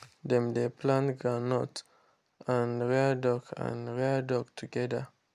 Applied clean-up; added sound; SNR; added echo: none; none; none; none.